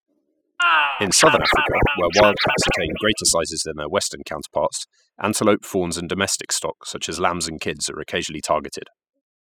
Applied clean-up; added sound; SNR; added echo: classical method spectral subtraction.